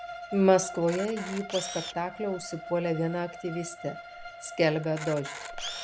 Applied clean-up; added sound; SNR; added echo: none; Camera + Bowed string instrument; 11 dB; none.